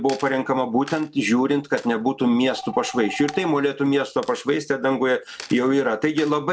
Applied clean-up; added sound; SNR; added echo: none; Coin (dropping) + Telephone; 19 dB; none.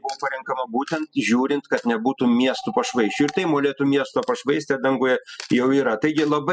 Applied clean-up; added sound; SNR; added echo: classical method spectral subtraction.